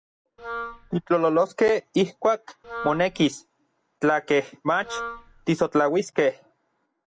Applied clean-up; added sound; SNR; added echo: none; Wind instrument, woodwind instrument; 11 dB; none.